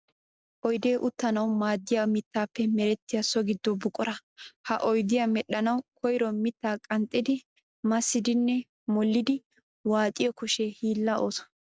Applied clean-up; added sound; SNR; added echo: none; none; none; none.